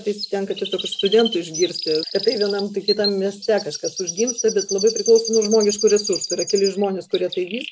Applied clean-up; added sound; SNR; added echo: none; Chirp, tweet; 8 dB; none.